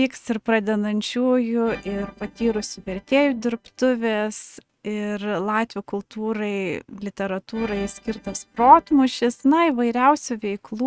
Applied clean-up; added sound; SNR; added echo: neural mask model RNNoise.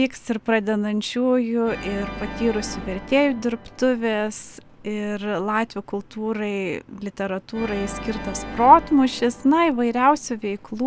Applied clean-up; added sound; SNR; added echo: none; Organ; 15 dB; none.